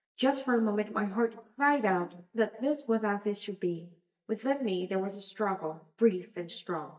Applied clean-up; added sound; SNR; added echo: neural mask model DeepFilterNet 3.